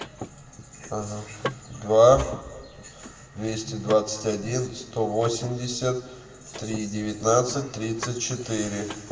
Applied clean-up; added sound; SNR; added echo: none; Mechanisms / Car; 15 dB; reverberation time 1.3 s.